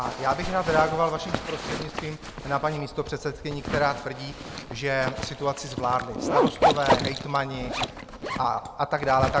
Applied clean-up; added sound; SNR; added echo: none; Zipper (clothing); 2 dB; none.